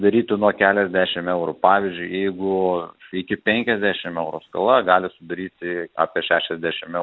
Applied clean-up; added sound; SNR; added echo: none; none; none; none.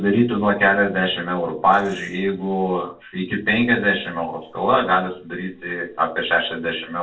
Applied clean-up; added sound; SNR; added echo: neural separator model SepFormer DNS4.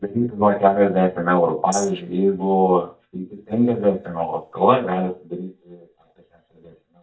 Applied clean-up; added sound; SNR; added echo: neural mask model DeepFilterNet 3.